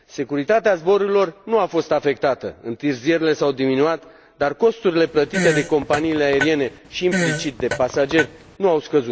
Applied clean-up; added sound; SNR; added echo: none; Fart; 6 dB; none.